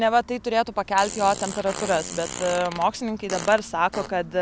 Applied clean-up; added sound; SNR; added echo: none; Fart; 12 dB; none.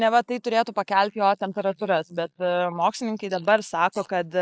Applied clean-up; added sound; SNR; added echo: neural mask model Resemble Enhance denoiser.